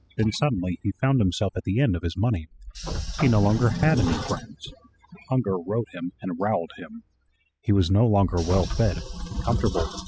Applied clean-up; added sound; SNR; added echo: classical method spectral subtraction.